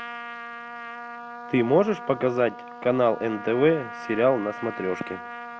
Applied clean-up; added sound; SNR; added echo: none; Trumpet; 12 dB; none.